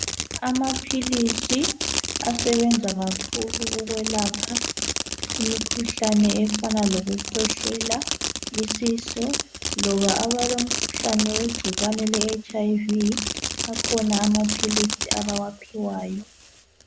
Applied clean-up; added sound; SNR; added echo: none; Fireworks; 3 dB; none.